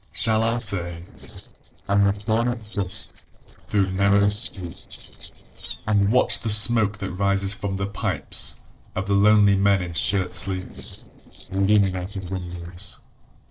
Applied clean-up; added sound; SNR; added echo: neural separator model SepFormer DNS4.